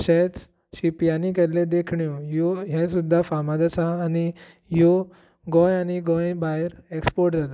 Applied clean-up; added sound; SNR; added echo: none; none; none; none.